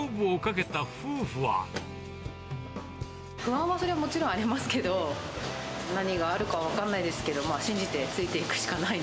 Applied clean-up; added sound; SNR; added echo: none; none; none; none.